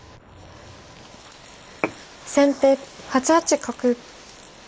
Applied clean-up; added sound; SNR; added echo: neural mask model Resemble Enhance denoiser.